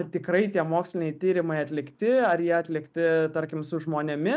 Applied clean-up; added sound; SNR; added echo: none; none; none; none.